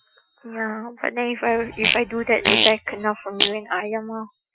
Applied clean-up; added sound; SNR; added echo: classical method Wiener filter.